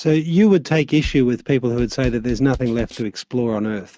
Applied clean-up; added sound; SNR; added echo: neural mask model RNNoise.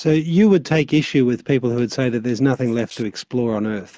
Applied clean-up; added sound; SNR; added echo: neural mask model Resemble Enhance denoiser.